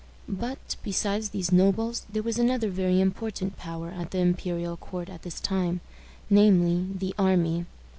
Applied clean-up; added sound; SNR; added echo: none; none; none; none.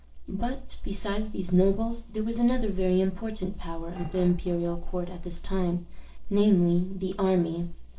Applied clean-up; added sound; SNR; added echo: neural separator model SepFormer DNS4.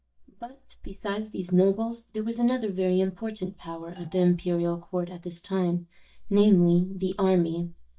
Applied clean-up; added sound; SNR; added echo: neural mask model DeepFilterNet 3.